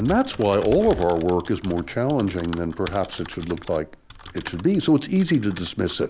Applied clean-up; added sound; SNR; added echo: none; Typing; 17 dB; none.